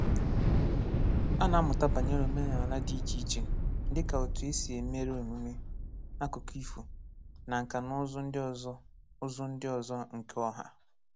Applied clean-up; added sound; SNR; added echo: none; Thunder / Explosion; -4 dB; none.